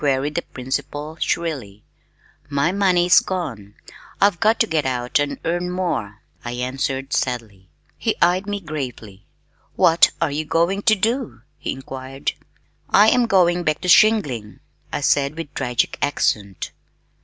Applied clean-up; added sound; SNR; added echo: none; none; none; none.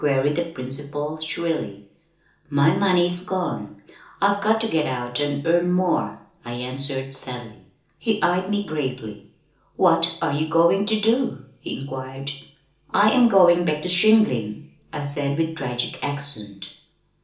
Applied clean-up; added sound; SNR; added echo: none; none; none; reverberation time 0.7 s.